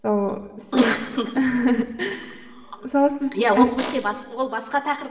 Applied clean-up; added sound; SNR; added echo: none; Fart; 9 dB; reverberation time 2.2 s.